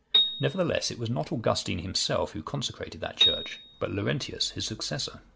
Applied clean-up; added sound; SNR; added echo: none; Piano; -1 dB; none.